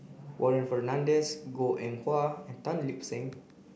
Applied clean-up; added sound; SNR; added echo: none; none; none; none.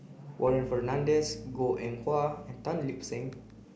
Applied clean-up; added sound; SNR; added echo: none; Organ; 14 dB; none.